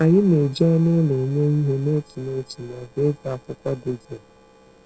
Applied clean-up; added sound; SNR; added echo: neural separator model SepFormer DNS4.